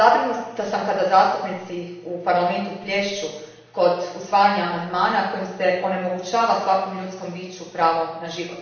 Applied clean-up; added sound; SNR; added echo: none; none; none; reverberation time 0.9 s.